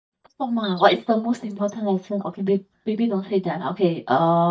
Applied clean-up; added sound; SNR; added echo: neural mask model DeepFilterNet 3.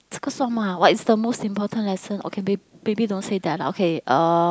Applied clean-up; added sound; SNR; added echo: none; none; none; none.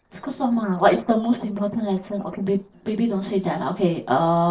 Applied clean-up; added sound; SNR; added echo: neural separator model SepFormer DNS4.